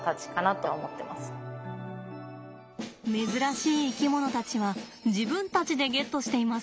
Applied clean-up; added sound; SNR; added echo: none; none; none; none.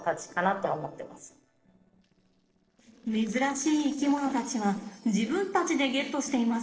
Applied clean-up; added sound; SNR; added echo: neural separator model SepFormer DNS4.